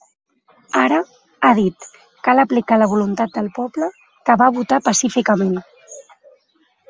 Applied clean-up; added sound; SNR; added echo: none; none; none; none.